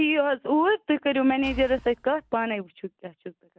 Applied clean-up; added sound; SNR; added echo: none; Engine / Car; 18 dB; none.